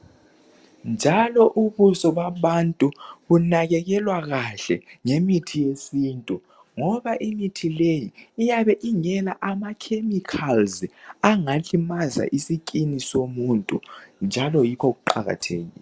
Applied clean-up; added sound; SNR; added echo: none; none; none; none.